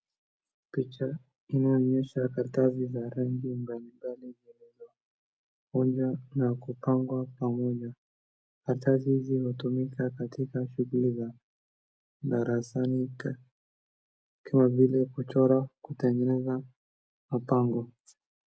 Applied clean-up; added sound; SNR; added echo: none; none; none; none.